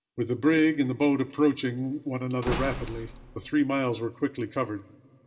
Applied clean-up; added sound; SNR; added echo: none; Slam / Wood; 11 dB; reverberation time 2.8 s.